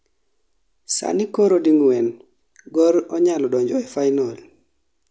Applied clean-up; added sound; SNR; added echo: none; none; none; none.